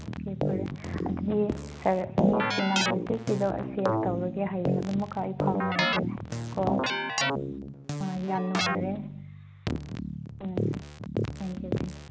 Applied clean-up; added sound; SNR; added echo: none; Keyboard (musical); -1 dB; none.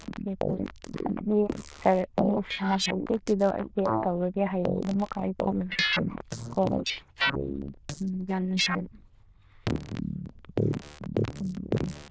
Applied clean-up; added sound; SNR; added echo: neural diffusion model UNIVERSE++.